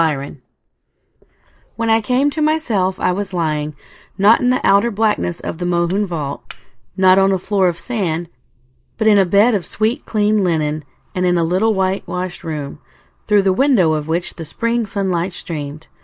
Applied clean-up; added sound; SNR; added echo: neural mask model Resemble Enhance denoiser.